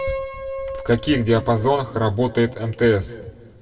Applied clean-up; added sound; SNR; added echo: none; Piano; 12 dB; reverberation time 2.1 s.